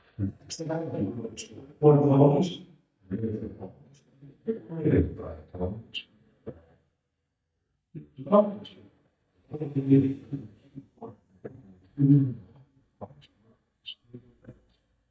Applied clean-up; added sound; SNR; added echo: neural mask model DeepFilterNet 3.